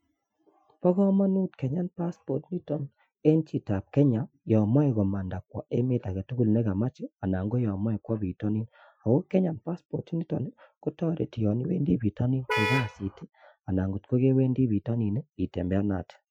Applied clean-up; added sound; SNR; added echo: classical method Wiener filter.